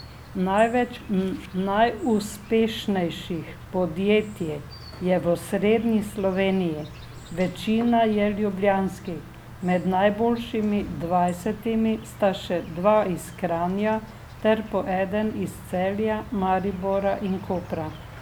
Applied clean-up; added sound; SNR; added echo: none; Insect; 16 dB; none.